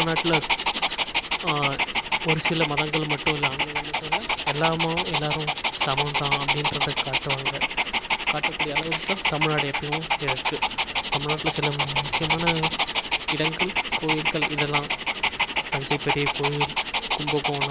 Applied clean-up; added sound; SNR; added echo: none; Dog; -3 dB; none.